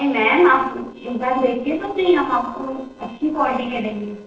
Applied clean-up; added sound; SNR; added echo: neural separator model SepFormer DNS4.